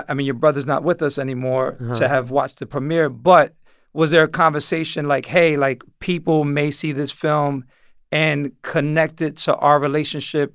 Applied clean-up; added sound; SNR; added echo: none; none; none; none.